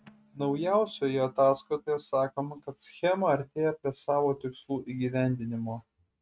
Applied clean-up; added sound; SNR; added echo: neural mask model RNNoise.